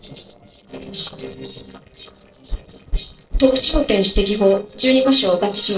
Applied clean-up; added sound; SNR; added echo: neural separator model SepFormer DNS4.